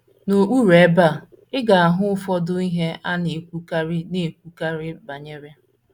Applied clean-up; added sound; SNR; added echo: none; none; none; none.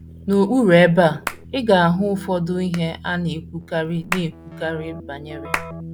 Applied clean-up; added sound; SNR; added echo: none; Hands + Keyboard (musical); 14 dB; none.